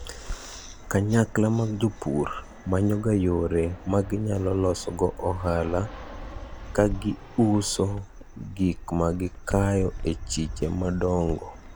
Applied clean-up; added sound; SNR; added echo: none; Fixed-wing aircraft, airplane; 12 dB; none.